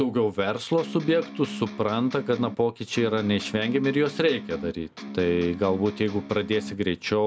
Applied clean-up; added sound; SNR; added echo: none; Electric guitar; 12 dB; none.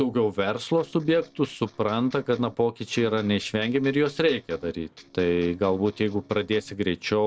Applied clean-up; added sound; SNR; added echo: neural separator model SepFormer DNS4.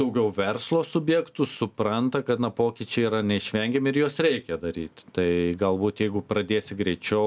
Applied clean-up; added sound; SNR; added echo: none; none; none; none.